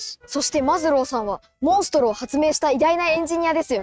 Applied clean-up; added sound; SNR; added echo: neural mask model RNNoise.